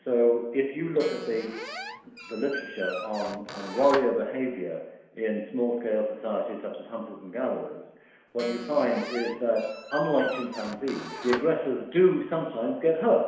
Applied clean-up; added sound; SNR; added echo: none; Squeak; 11 dB; reverberation time 1.1 s.